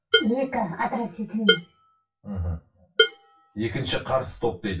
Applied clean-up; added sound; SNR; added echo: classical method WPE with log-MMSE.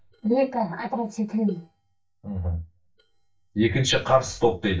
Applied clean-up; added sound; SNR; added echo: neural mask model DeepFilterNet 3.